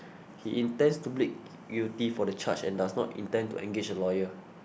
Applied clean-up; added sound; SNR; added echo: none; none; none; none.